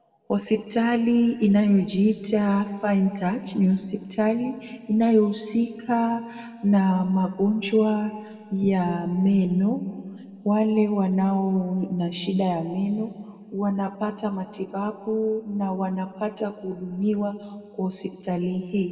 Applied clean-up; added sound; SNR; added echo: none; none; none; reverberation time 1.9 s.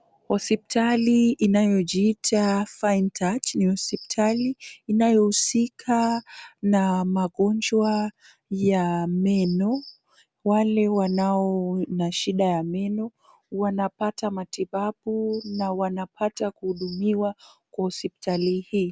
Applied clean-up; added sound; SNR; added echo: none; none; none; none.